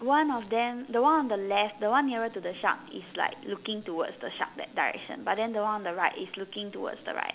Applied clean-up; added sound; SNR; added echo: none; none; none; none.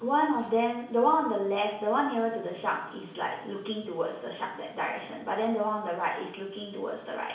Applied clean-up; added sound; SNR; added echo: none; none; none; reverberation time 0.6 s.